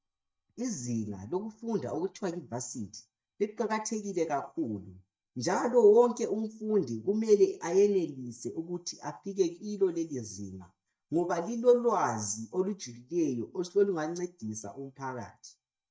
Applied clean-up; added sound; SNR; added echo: neural mask model DeepFilterNet 3.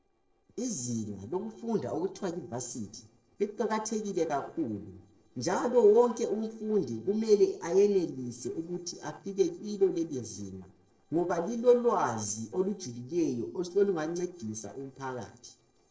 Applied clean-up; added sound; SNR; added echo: neural separator model SepFormer DNS4.